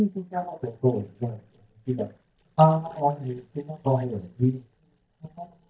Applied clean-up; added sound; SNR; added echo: neural mask model DeepFilterNet 3.